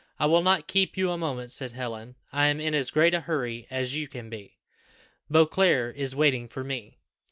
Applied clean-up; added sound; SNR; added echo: none; none; none; none.